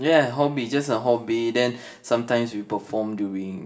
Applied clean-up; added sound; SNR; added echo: none; none; none; reverberation time 0.5 s.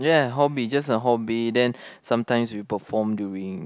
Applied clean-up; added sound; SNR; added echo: none; none; none; none.